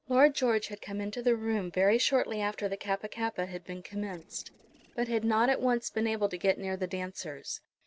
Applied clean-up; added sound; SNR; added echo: neural separator model SepFormer DNS4.